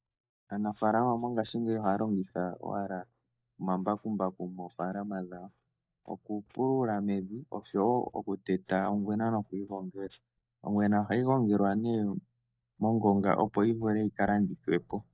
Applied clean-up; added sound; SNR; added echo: neural mask model DeepFilterNet 3.